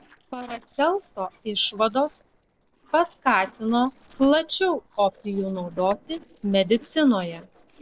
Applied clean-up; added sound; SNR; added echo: neural separator model SepFormer DNS4.